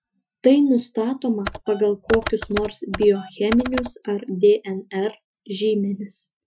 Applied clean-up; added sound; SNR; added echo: classical method Wiener filter.